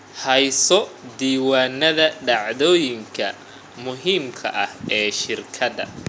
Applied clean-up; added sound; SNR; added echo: none; none; none; none.